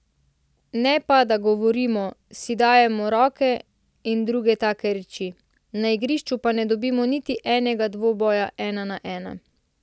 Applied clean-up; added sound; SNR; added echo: none; none; none; none.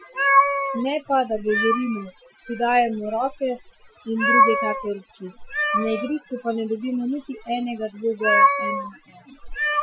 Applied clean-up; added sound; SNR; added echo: classical method Wiener filter.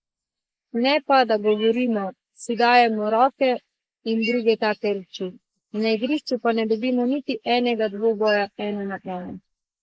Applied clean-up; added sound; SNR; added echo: neural mask model Resemble Enhance denoiser.